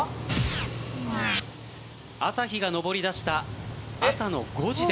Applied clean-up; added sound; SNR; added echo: none; none; none; none.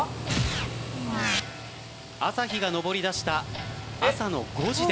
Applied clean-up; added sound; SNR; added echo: none; Clock; 15 dB; none.